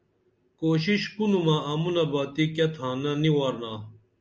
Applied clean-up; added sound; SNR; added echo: none; none; none; none.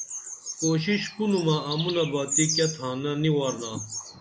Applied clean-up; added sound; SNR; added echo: none; Bird vocalization, bird call, bird song; 7 dB; none.